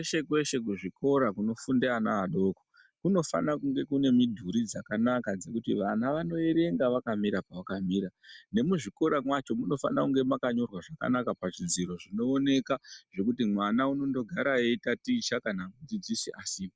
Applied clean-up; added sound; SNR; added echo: none; none; none; none.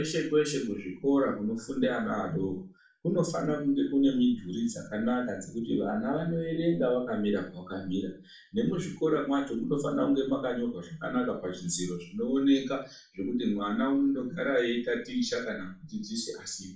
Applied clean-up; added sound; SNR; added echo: none; none; none; reverberation time 0.4 s.